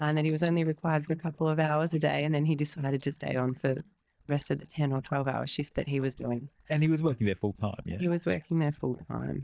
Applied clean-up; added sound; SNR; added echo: neural mask model DeepFilterNet 3.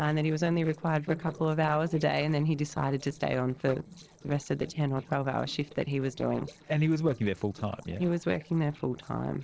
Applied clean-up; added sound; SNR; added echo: neural separator model SepFormer DNS4.